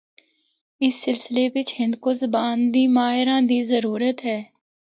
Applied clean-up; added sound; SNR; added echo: none; none; none; none.